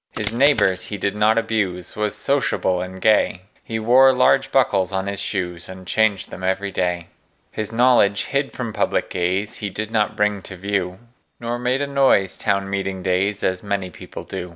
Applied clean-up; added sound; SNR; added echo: none; Coin (dropping); 7 dB; none.